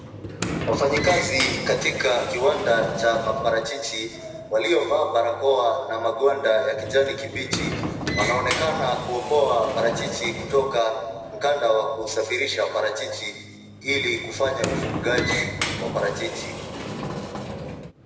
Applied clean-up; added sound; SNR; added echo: none; Sliding door; 7 dB; reverberation time 1.2 s.